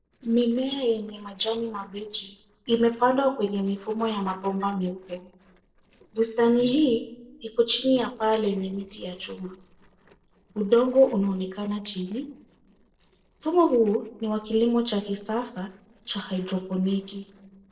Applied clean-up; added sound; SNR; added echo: neural separator model SepFormer DNS4.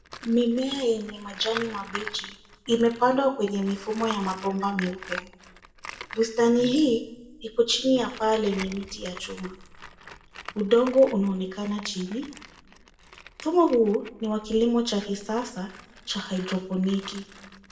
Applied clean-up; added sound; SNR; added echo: none; Tools; 16 dB; reverberation time 0.6 s.